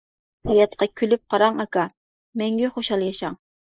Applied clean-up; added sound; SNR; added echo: neural mask model Resemble Enhance denoiser.